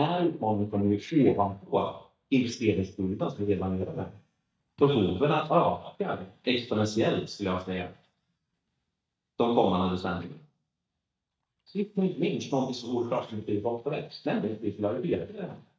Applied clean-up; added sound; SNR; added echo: neural mask model DeepFilterNet 3.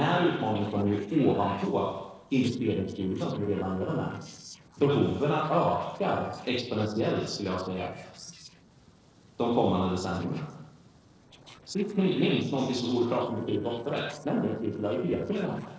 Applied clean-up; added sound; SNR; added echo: neural separator model SepFormer DNS4.